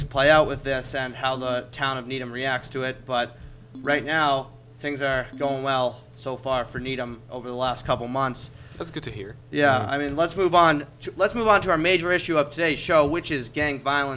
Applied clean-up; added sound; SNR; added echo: none; Ringtone; 19 dB; none.